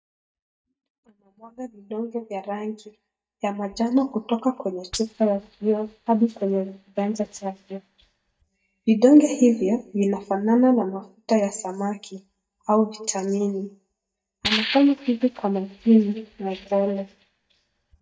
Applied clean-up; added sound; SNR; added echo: neural mask model DeepFilterNet 3.